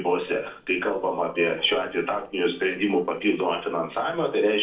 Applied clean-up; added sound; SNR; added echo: neural separator model SepFormer DNS4.